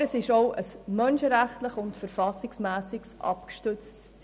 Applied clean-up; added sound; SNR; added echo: none; none; none; none.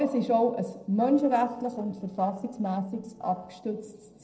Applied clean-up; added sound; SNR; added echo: neural separator model SepFormer DNS4.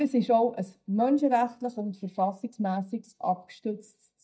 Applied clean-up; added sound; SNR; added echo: neural mask model DeepFilterNet 3.